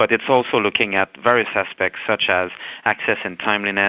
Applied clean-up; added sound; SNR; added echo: none; none; none; none.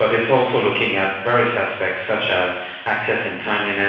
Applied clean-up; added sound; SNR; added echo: none; none; none; reverberation time 1.1 s.